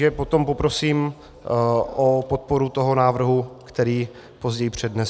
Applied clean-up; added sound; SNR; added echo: none; none; none; none.